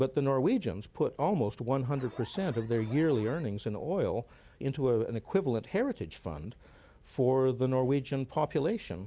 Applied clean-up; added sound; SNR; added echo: none; Alarm; 19 dB; none.